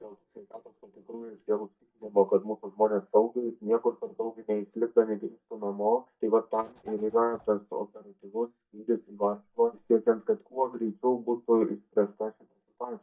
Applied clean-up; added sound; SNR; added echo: neural mask model DeepFilterNet 3.